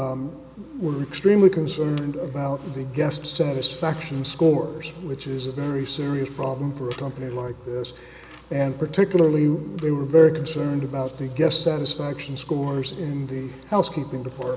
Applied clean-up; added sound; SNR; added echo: none; none; none; none.